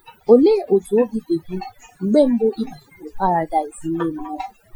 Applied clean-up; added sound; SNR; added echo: classical method Wiener filter.